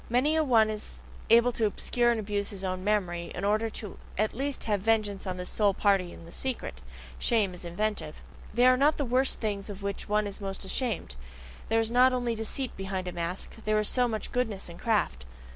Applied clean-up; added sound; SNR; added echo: none; none; none; none.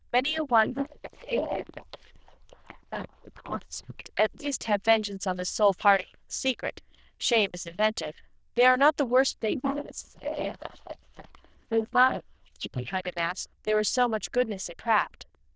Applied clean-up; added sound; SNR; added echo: neural diffusion model UNIVERSE++.